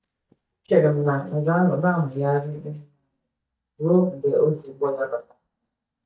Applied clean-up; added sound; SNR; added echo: neural mask model DeepFilterNet 3.